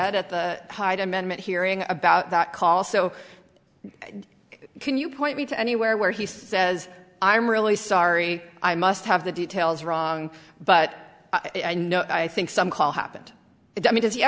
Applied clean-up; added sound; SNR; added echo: none; none; none; none.